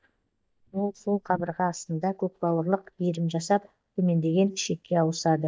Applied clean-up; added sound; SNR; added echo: neural mask model DeepFilterNet 3.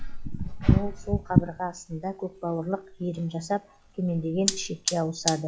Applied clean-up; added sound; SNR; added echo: classical method log-MMSE.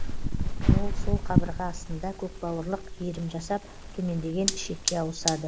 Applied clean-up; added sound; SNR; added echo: none; Fire; -4 dB; none.